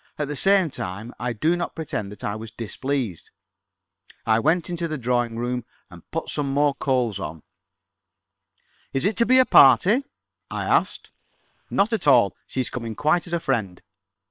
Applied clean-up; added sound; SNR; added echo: neural separator model SepFormer WHAM!.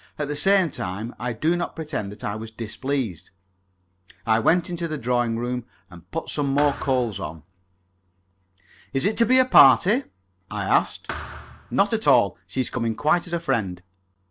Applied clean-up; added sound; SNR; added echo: none; Thump, thud; 13 dB; none.